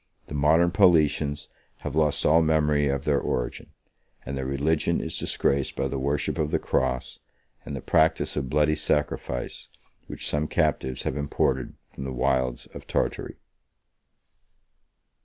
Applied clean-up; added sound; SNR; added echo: none; none; none; none.